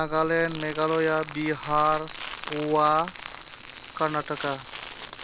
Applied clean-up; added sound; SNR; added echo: none; Crumpling, crinkling; 11 dB; none.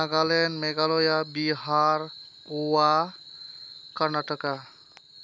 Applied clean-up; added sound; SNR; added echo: none; none; none; none.